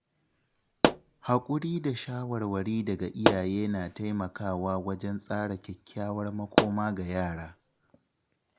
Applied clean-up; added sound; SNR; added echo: none; Explosion; 1 dB; none.